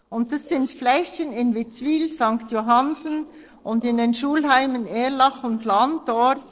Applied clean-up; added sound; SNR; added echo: neural separator model SepFormer DNS4.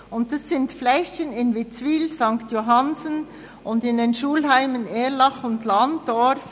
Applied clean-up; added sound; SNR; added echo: none; none; none; none.